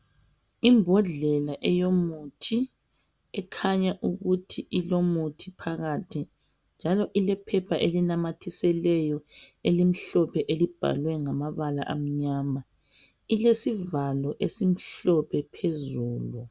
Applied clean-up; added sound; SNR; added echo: none; none; none; none.